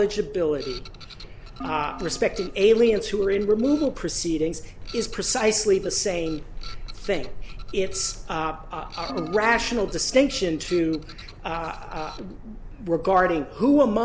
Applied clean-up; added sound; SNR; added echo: none; Printer + Keyboard (musical); 18 dB; none.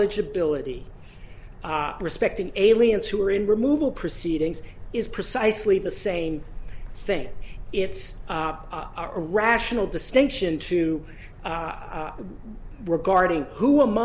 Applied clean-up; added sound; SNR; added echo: none; none; none; none.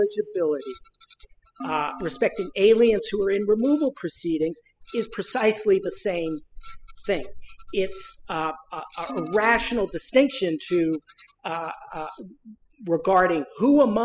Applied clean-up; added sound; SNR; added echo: classical method spectral subtraction.